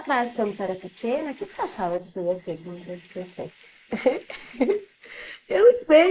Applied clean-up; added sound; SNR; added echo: neural mask model Resemble Enhance denoiser.